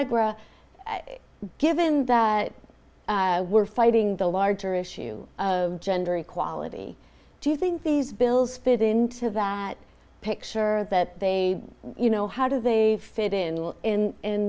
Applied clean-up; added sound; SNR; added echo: none; none; none; none.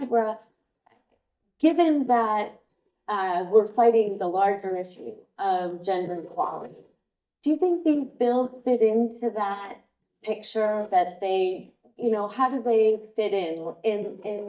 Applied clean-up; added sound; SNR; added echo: neural mask model DeepFilterNet 3.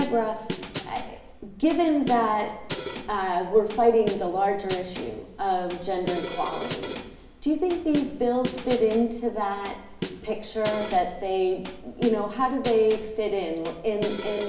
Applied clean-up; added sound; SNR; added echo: none; Snare drum; 9 dB; reverberation time 0.8 s.